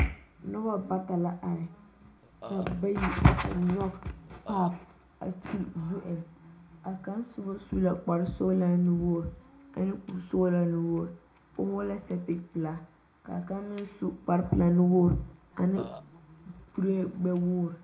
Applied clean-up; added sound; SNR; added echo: none; Burping, eructation; 16 dB; reverberation time 0.3 s.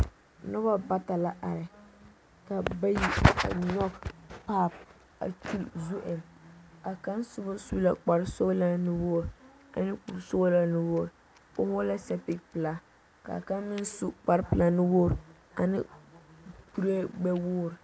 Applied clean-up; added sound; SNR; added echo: none; none; none; none.